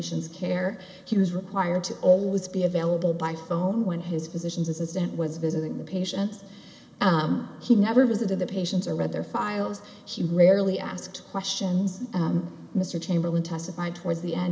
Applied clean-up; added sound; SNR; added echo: none; none; none; none.